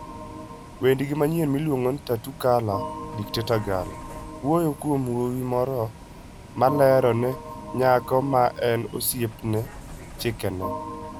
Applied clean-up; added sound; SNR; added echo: none; Organ + Bus; 12 dB; none.